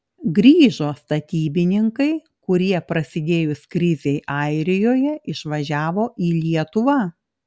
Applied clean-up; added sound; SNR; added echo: none; none; none; none.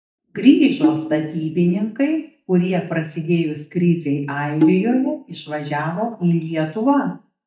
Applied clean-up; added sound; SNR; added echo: neural mask model DeepFilterNet 3.